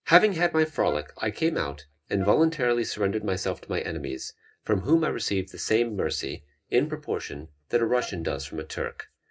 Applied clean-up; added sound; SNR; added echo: none; Wind instrument, woodwind instrument; 19 dB; reverberation time 0.3 s.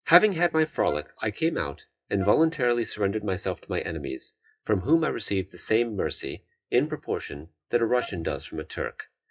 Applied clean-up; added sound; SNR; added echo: classical method WPE with log-MMSE.